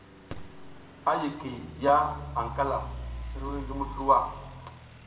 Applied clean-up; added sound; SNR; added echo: none; Idling / Truck; 10 dB; reverberation time 0.8 s.